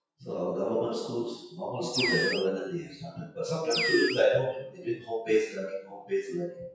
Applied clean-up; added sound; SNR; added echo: classical method WPE with log-MMSE.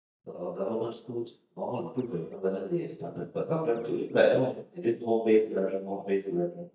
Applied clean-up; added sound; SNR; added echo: neural mask model DeepFilterNet 3.